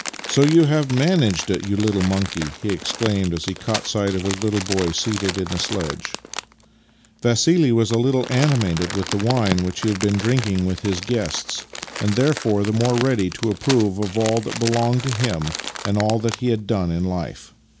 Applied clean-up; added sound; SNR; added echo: none; Crumpling, crinkling; 11 dB; none.